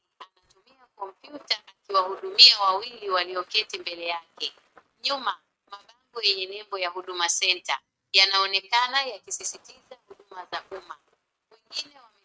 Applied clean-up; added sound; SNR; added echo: neural mask model RNNoise.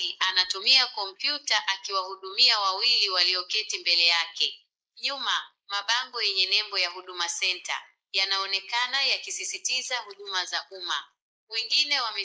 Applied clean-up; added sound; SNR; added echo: neural mask model Resemble Enhance denoiser.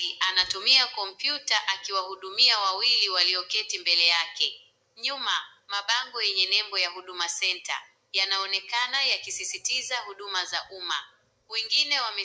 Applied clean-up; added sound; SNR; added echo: none; none; none; none.